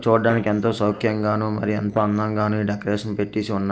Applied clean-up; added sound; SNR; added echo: neural separator model SepFormer DNS4.